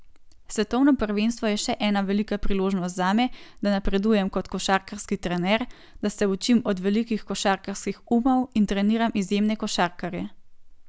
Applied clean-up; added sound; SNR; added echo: none; none; none; none.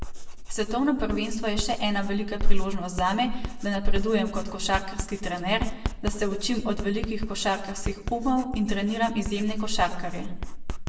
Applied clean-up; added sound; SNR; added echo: none; Writing; 12 dB; reverberation time 0.8 s.